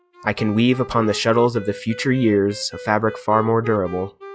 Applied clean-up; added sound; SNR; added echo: classical method log-MMSE.